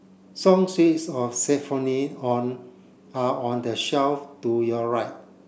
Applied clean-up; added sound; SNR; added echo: none; none; none; none.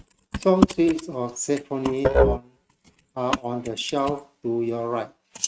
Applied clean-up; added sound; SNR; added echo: neural mask model RNNoise.